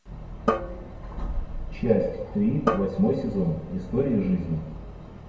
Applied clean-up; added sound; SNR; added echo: none; Drum; 6 dB; reverberation time 1.0 s.